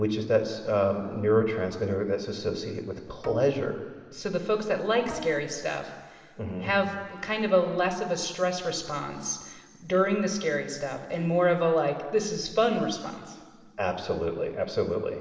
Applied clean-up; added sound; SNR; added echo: none; Bowed string instrument; 17 dB; reverberation time 2.1 s.